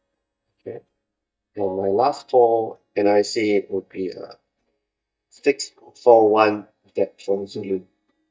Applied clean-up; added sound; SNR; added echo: neural mask model DeepFilterNet 3.